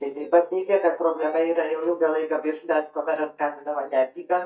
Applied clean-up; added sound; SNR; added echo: neural mask model DeepFilterNet 3.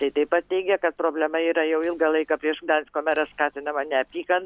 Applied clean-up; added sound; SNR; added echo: none; none; none; none.